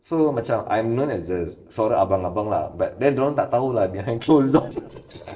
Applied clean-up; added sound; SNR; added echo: neural separator model SepFormer DNS4.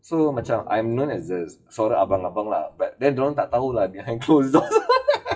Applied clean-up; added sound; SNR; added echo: classical method WPE with log-MMSE.